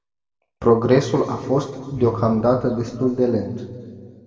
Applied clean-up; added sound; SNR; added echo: none; none; none; reverberation time 1.9 s.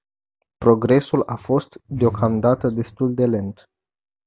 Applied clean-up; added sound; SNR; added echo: none; none; none; none.